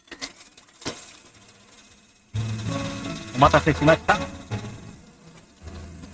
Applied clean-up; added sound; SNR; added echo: neural mask model RNNoise.